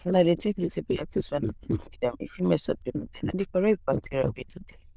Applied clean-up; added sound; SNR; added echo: neural diffusion model UNIVERSE++.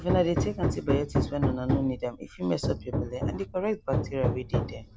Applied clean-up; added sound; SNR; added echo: none; Hammer; 0 dB; none.